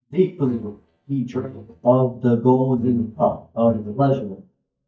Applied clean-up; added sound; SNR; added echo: neural mask model DeepFilterNet 3.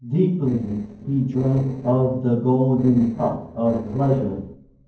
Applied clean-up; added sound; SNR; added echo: neural separator model SepFormer DNS4.